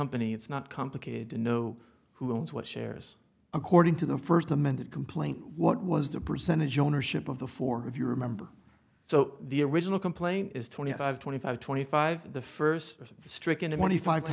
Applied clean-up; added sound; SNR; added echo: none; none; none; none.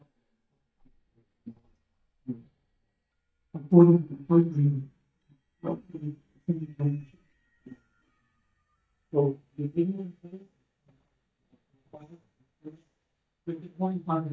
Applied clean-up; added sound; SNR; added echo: neural mask model DeepFilterNet 3.